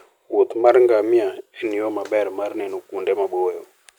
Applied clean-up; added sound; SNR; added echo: none; none; none; none.